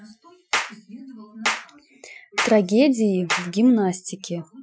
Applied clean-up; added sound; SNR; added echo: classical method Wiener filter.